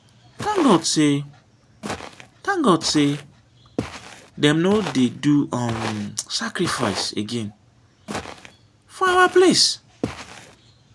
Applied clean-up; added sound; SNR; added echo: none; Walk, footsteps; 13 dB; none.